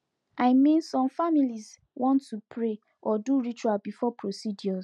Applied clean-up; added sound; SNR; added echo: none; none; none; none.